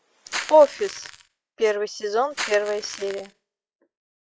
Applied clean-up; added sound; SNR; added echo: classical method log-MMSE.